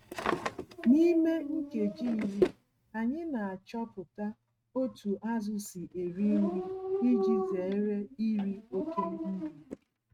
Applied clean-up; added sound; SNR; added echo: neural mask model RNNoise.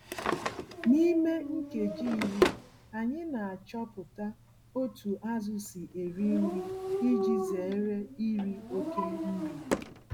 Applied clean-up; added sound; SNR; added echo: none; Drawer open or close + Dog; 3 dB; none.